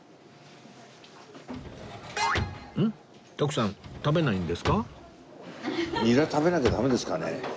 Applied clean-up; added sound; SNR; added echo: none; Drawer open or close; 9 dB; none.